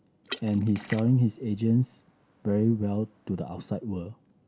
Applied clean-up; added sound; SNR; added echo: neural mask model Resemble Enhance denoiser.